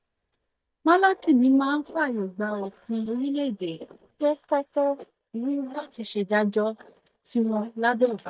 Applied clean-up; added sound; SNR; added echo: neural mask model DeepFilterNet 3.